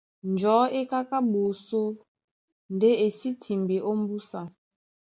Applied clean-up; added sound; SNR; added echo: none; none; none; none.